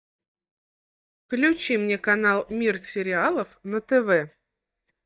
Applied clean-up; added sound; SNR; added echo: neural mask model DeepFilterNet 3.